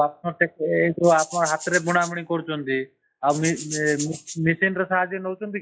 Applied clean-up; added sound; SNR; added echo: classical method log-MMSE.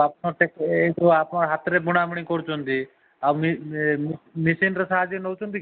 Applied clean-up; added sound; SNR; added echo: none; none; none; none.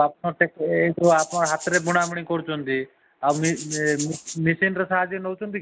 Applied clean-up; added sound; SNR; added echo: none; Rattle (instrument); 11 dB; none.